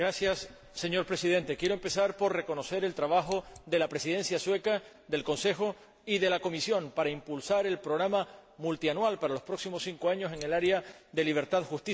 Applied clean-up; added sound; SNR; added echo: none; Scissors; 18 dB; none.